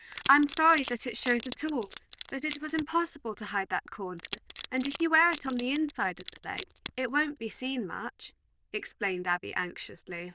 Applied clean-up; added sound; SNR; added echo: neural diffusion model UNIVERSE++.